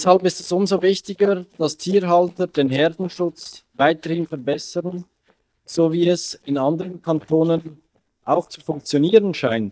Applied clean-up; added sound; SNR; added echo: neural mask model DeepFilterNet 3.